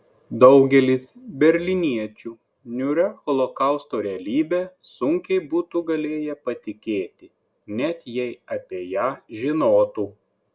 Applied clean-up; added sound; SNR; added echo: none; none; none; none.